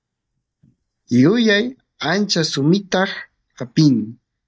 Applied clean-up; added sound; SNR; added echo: neural mask model DeepFilterNet 3.